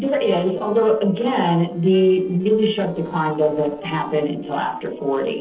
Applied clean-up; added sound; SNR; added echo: neural separator model SepFormer DNS4.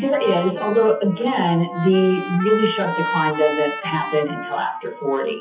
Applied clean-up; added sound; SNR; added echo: classical method WPE with log-MMSE.